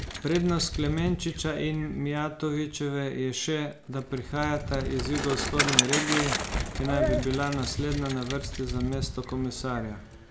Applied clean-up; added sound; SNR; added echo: none; Bicycle; 3 dB; none.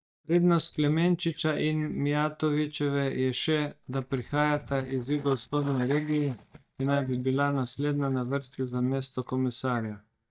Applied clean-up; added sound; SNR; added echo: neural mask model DeepFilterNet 3.